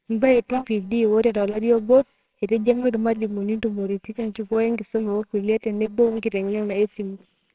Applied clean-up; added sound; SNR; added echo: neural separator model SepFormer WHAMR!.